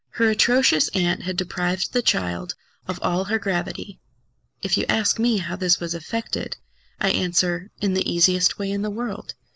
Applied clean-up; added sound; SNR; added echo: neural mask model Resemble Enhance denoiser.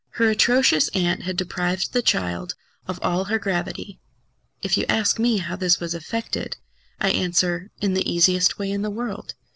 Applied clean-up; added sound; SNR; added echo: neural separator model SepFormer DNS4.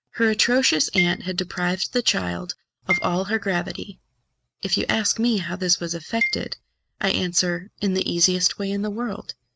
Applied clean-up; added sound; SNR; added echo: neural mask model RNNoise.